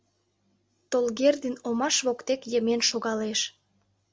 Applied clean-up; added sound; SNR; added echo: none; none; none; none.